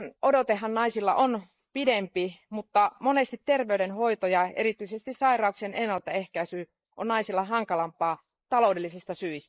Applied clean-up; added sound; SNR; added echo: neural mask model Resemble Enhance denoiser.